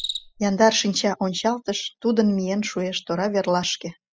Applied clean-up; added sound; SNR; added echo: classical method spectral subtraction.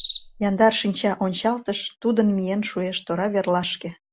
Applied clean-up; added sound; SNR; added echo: none; Cricket; 18 dB; none.